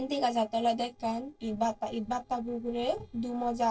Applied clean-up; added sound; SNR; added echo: neural separator model SepFormer DNS4.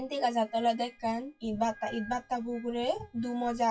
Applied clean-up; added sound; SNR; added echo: classical method WPE with log-MMSE.